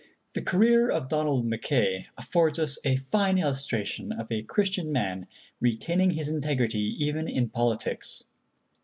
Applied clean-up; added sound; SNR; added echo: none; none; none; none.